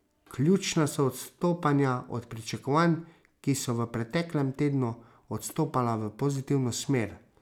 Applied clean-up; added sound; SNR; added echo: none; none; none; none.